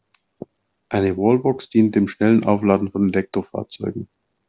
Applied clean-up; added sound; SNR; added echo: none; none; none; none.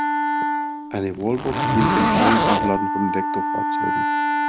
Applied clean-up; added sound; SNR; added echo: none; Zipper (clothing) + Wind instrument, woodwind instrument; -5 dB; none.